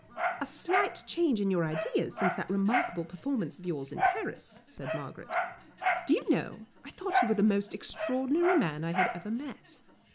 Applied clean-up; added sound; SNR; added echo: none; Dog; 3 dB; none.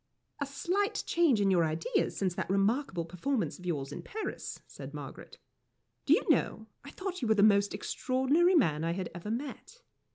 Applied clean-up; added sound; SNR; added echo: none; none; none; none.